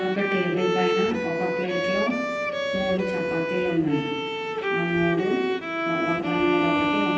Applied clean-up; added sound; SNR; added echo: none; Bowed string instrument; -1 dB; reverberation time 0.9 s.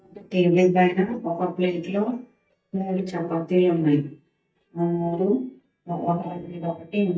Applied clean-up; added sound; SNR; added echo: neural mask model DeepFilterNet 3.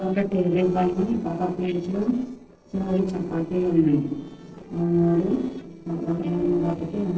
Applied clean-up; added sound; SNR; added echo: neural separator model SepFormer DNS4.